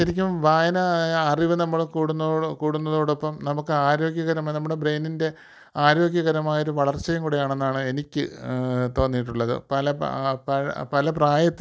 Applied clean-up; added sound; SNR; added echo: none; none; none; none.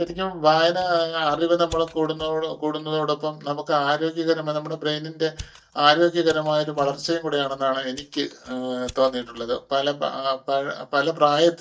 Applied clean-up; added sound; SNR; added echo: neural mask model DeepFilterNet 3.